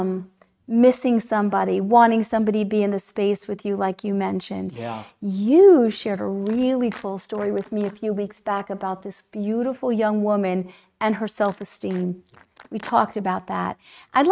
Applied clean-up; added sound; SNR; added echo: neural mask model RNNoise.